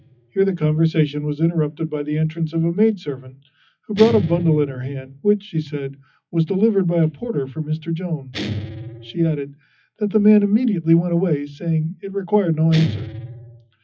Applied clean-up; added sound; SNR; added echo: classical method WPE with log-MMSE.